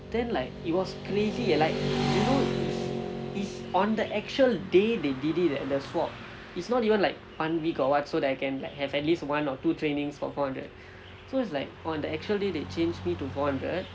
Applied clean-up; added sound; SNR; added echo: none; Motorcycle / Traffic noise, roadway noise; 8 dB; none.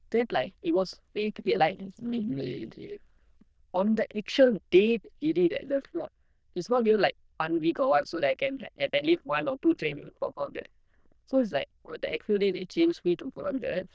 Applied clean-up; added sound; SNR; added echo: neural diffusion model UNIVERSE++.